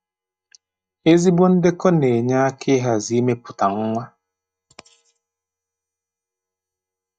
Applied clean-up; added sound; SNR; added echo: neural mask model DeepFilterNet 3.